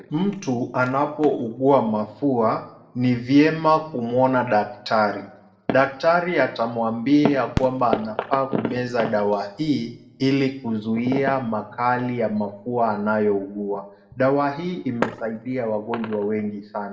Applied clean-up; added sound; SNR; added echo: none; Fireworks; 11 dB; reverberation time 0.5 s.